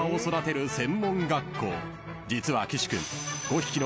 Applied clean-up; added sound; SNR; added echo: none; none; none; none.